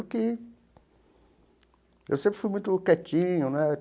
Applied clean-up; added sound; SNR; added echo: none; none; none; none.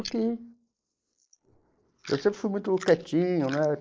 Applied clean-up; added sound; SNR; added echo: neural mask model Resemble Enhance denoiser.